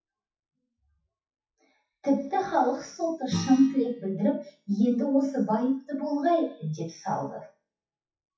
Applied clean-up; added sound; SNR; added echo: classical method WPE with log-MMSE.